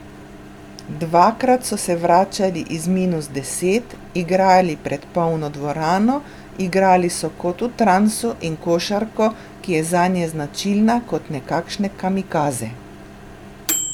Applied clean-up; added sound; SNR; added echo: none; Microwave oven; 16 dB; none.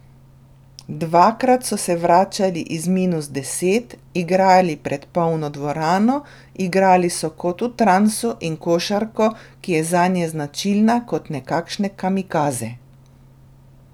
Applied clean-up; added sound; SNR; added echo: none; none; none; none.